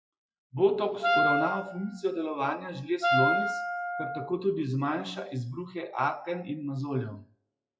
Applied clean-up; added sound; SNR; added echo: classical method WPE with log-MMSE.